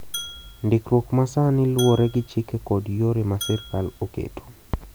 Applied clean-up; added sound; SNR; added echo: none; Glass; 16 dB; none.